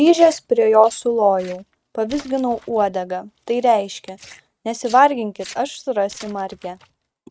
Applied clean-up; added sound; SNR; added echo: neural mask model RNNoise.